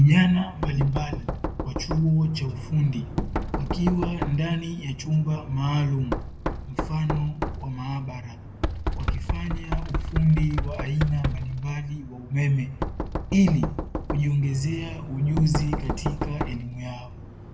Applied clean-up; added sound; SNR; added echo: none; Knock; 5 dB; reverberation time 0.5 s.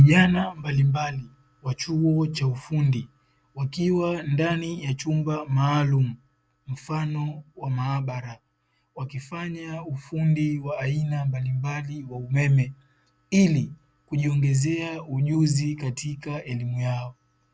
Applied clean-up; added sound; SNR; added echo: none; none; none; none.